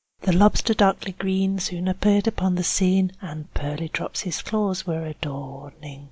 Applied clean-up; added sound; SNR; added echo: none; none; none; none.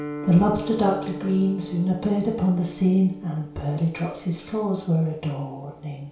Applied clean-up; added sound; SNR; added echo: none; Guitar; 14 dB; reverberation time 0.6 s.